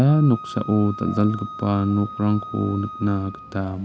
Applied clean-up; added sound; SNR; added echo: none; Wind instrument, woodwind instrument; 14 dB; none.